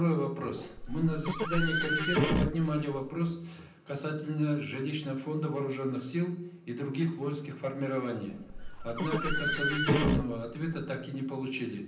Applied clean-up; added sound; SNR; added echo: none; Livestock, farm animals, working animals; -1 dB; reverberation time 0.6 s.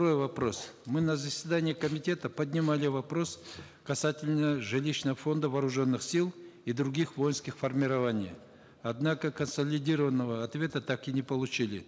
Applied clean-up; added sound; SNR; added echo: none; none; none; none.